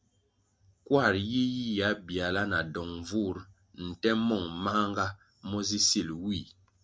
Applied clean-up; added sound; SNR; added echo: none; none; none; none.